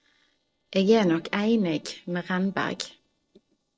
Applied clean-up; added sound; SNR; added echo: neural separator model SepFormer DNS4.